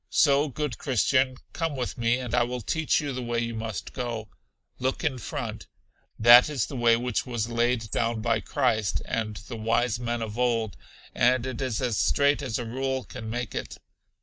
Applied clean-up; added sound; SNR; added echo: neural mask model Resemble Enhance denoiser.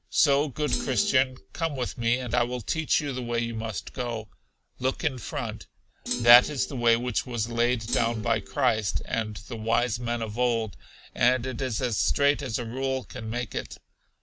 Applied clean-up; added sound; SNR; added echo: none; Thump, thud; 9 dB; none.